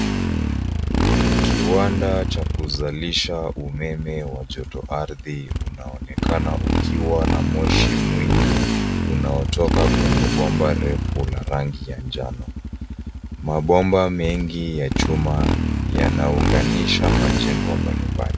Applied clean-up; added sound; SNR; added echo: none; Motorcycle; -4 dB; none.